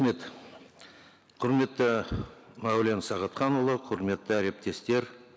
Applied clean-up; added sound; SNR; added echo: none; none; none; none.